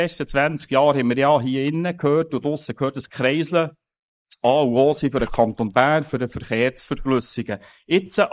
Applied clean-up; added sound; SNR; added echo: neural mask model Resemble Enhance denoiser.